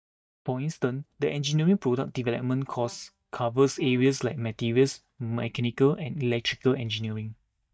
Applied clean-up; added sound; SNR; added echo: neural mask model DeepFilterNet 3.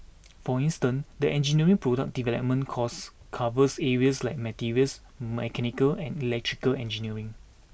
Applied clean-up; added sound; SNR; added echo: none; none; none; none.